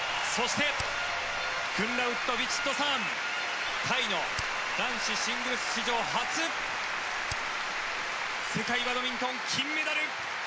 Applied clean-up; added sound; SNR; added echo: none; Fire; 19 dB; none.